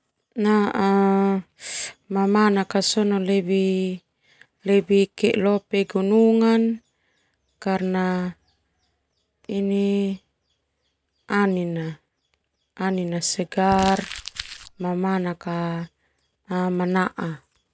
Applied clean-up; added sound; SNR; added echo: none; Crumpling, crinkling; 12 dB; none.